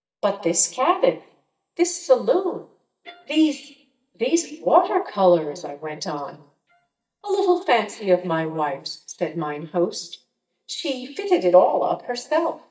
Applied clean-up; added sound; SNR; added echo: neural mask model DeepFilterNet 3.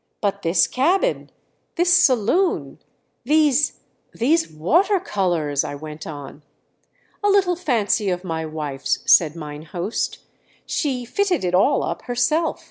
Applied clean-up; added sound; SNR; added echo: none; none; none; none.